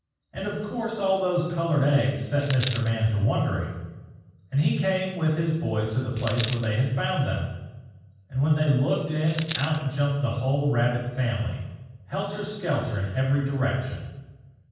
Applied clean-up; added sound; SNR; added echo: none; Coin (dropping); 10 dB; reverberation time 1.2 s.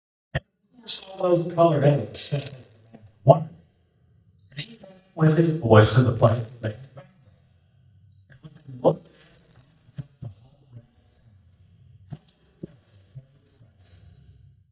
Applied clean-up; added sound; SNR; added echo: neural mask model DeepFilterNet 3.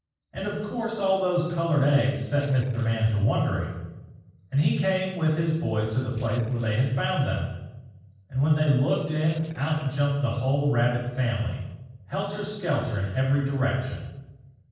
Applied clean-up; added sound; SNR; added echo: neural separator model SepFormer DNS4.